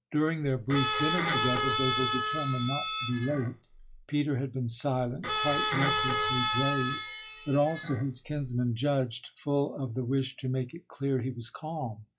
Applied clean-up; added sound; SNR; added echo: classical method log-MMSE.